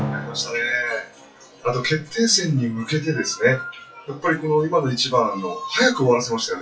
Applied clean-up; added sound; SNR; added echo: classical method WPE with log-MMSE.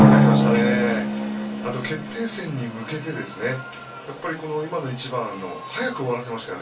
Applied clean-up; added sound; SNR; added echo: none; Drum; -5 dB; reverberation time 0.1 s.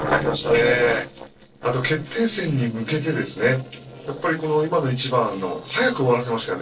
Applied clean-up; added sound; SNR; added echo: neural separator model SepFormer DNS4.